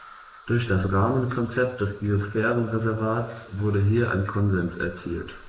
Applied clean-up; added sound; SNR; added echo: neural mask model Resemble Enhance denoiser.